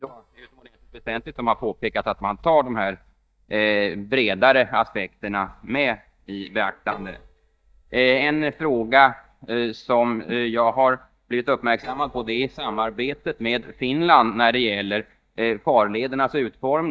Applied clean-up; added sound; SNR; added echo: neural mask model DeepFilterNet 3.